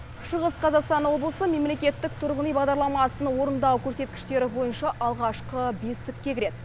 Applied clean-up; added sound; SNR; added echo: none; Engine; 13 dB; none.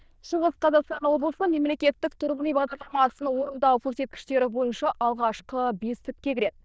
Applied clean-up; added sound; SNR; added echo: neural diffusion model UNIVERSE++.